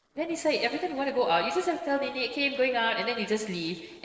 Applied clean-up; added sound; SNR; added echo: neural separator model SepFormer DNS4.